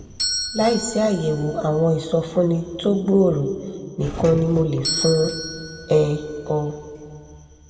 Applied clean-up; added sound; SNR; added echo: none; Doorbell; 10 dB; reverberation time 1.6 s.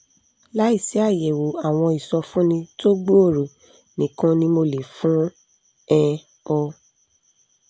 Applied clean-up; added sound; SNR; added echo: none; none; none; none.